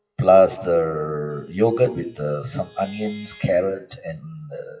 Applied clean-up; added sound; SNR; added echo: classical method WPE with log-MMSE.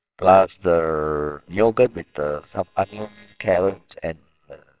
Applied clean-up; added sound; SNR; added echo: neural separator model SepFormer WHAMR!.